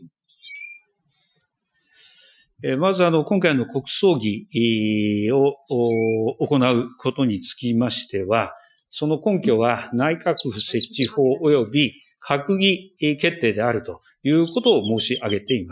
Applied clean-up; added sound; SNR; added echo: classical method Wiener filter.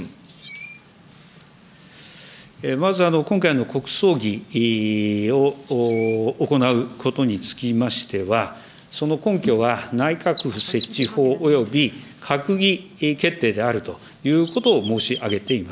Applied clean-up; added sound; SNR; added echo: none; Chirp, tweet; 20 dB; none.